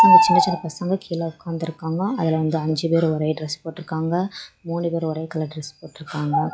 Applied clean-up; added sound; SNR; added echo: classical method log-MMSE.